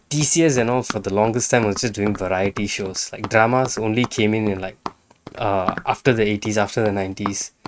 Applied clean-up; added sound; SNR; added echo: neural mask model RNNoise.